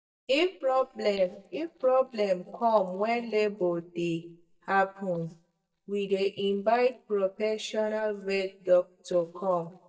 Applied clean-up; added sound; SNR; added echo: neural mask model DeepFilterNet 3.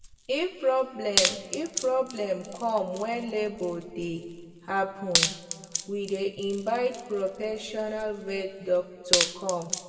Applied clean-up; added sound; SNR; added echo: none; Wood; 4 dB; reverberation time 2.0 s.